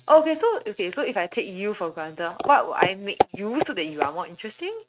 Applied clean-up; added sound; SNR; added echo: neural mask model RNNoise.